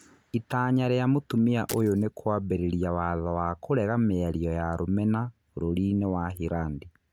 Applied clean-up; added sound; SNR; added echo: none; Shatter; 16 dB; none.